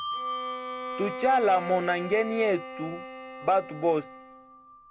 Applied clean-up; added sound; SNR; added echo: none; Bell + Bowed string instrument; 9 dB; none.